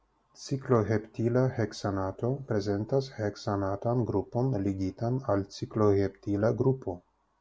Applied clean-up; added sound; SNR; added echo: none; none; none; none.